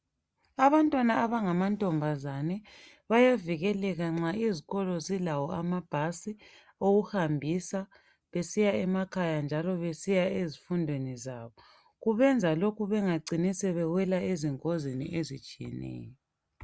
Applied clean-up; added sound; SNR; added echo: none; none; none; none.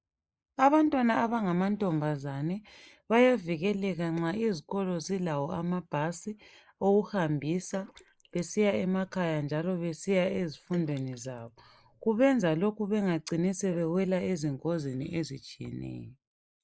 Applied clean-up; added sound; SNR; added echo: neural mask model Resemble Enhance denoiser.